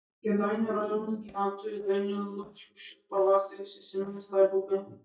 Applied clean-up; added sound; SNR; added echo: neural mask model DeepFilterNet 3.